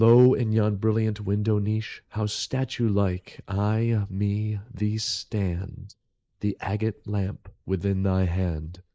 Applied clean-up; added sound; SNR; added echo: neural mask model Resemble Enhance denoiser.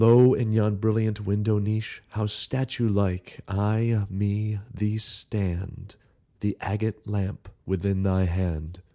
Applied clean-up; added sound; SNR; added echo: none; none; none; none.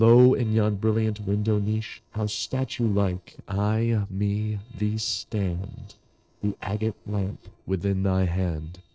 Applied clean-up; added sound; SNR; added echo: neural separator model SepFormer DNS4.